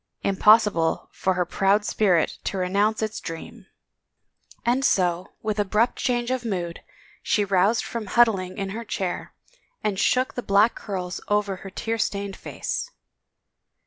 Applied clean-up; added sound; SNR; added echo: none; none; none; none.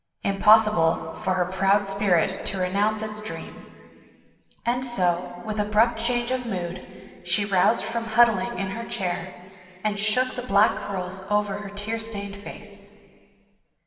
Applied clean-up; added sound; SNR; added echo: none; none; none; reverberation time 2.3 s.